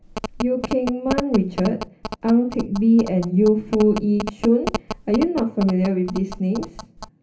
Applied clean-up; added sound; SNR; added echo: none; Telephone; 11 dB; reverberation time 0.3 s.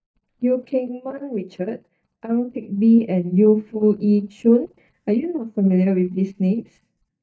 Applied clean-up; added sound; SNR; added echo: neural mask model DeepFilterNet 3.